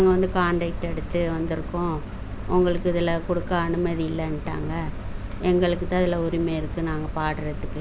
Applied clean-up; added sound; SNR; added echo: none; none; none; none.